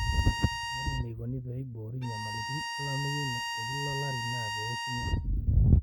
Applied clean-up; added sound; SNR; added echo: none; Bowed string instrument; 6 dB; none.